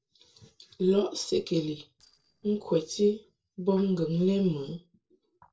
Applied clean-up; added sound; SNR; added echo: neural separator model SepFormer DNS4.